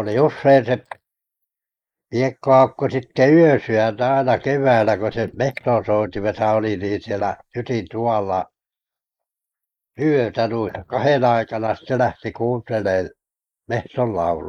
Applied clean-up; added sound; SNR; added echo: neural mask model Resemble Enhance denoiser.